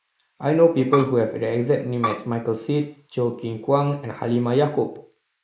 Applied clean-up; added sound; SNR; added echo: neural mask model Resemble Enhance denoiser.